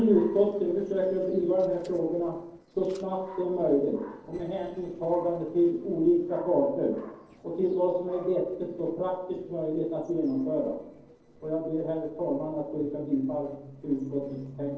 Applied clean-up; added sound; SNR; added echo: neural separator model SepFormer DNS4.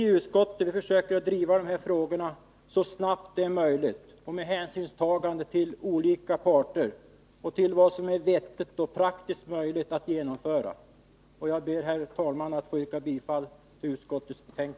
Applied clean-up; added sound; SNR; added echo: none; none; none; none.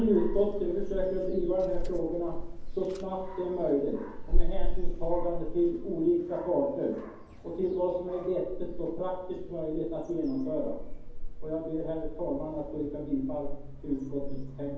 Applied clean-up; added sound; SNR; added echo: none; Dog; 0 dB; reverberation time 0.9 s.